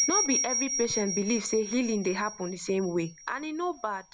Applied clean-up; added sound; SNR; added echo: none; Bell; 4 dB; none.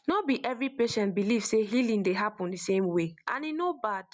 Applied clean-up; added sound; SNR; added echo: none; none; none; none.